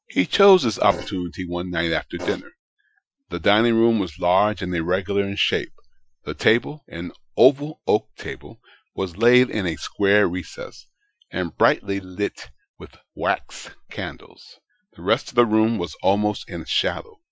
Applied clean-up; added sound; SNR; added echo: classical method Wiener filter.